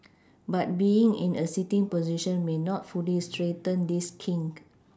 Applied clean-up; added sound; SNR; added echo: none; none; none; none.